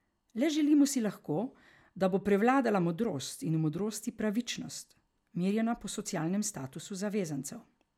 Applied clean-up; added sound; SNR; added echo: none; none; none; none.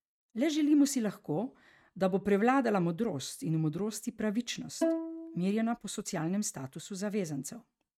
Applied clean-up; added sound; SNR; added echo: neural mask model RNNoise.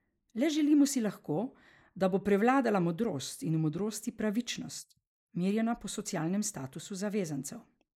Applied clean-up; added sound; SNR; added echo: neural mask model Resemble Enhance denoiser.